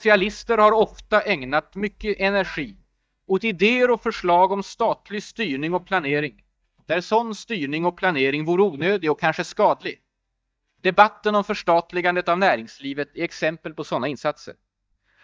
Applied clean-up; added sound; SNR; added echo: neural mask model DeepFilterNet 3.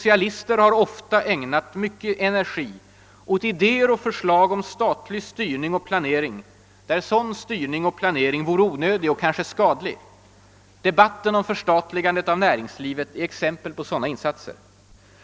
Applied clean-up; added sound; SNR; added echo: none; none; none; none.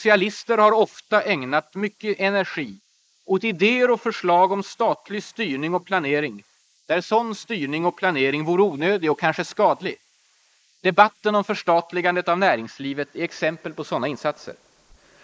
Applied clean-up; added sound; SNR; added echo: neural mask model Resemble Enhance denoiser.